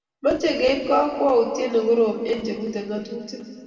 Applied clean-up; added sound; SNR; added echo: none; none; none; reverberation time 2.2 s.